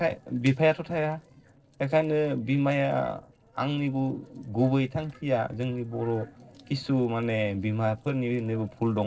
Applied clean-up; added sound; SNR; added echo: neural separator model SepFormer DNS4.